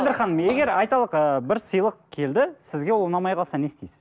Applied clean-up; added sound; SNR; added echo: none; none; none; none.